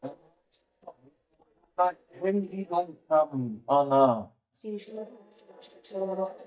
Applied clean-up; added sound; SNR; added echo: neural mask model DeepFilterNet 3.